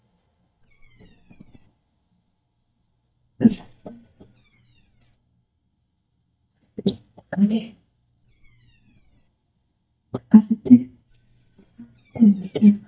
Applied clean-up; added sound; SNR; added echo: neural mask model DeepFilterNet 3.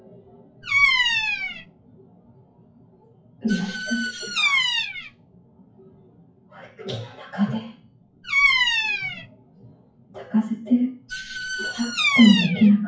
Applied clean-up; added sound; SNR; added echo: classical method WPE with log-MMSE.